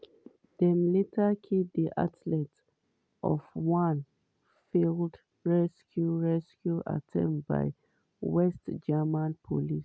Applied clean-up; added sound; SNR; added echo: none; none; none; none.